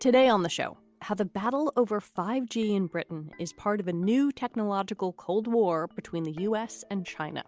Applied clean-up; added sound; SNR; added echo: none; none; none; none.